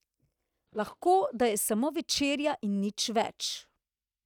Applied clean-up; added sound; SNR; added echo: neural mask model DeepFilterNet 3.